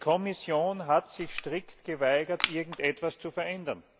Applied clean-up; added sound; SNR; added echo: none; Crushing; 8 dB; none.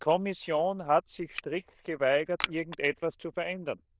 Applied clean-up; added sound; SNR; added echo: neural diffusion model UNIVERSE++.